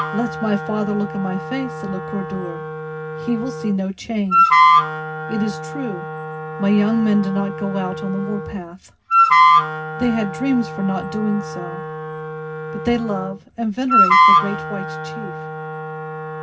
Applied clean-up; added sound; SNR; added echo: none; Wind instrument, woodwind instrument; -3 dB; reverberation time 0.4 s.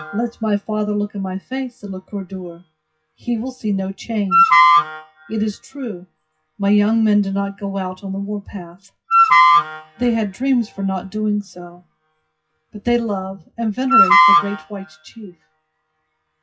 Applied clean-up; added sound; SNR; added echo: classical method WPE with log-MMSE.